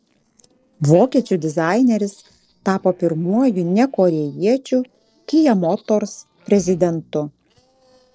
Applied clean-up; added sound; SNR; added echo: neural separator model SepFormer DNS4.